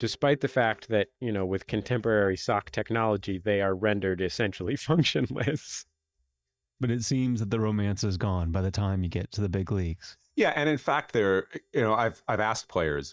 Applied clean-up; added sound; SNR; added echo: neural mask model DeepFilterNet 3.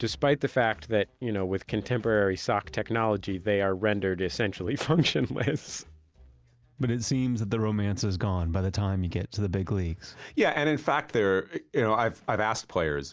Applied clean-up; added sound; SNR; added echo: none; none; none; none.